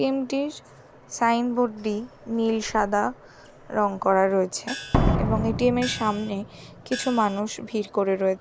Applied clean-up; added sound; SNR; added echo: none; Gong + Slam; 7 dB; none.